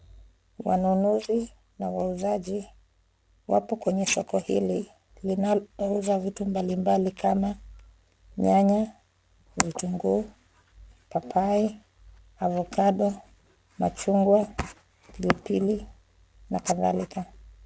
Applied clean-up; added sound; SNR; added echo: none; none; none; none.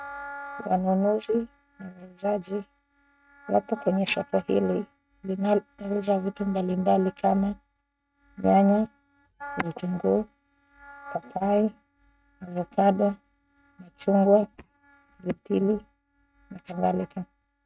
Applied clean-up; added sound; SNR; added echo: neural mask model RNNoise.